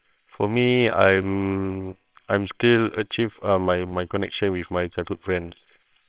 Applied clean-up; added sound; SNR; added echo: neural separator model SepFormer WHAMR!.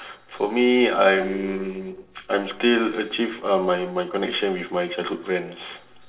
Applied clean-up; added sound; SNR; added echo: neural separator model SepFormer DNS4.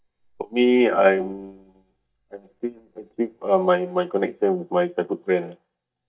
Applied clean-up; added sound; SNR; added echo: neural mask model DeepFilterNet 3.